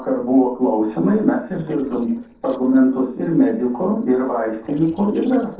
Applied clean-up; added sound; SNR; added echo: neural separator model SepFormer DNS4.